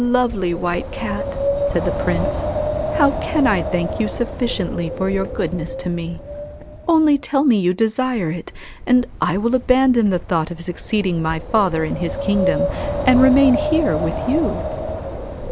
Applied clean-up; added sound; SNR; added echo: none; Wind; 5 dB; none.